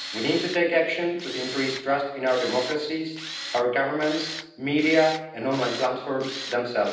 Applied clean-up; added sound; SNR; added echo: none; Tools; 12 dB; reverberation time 0.9 s.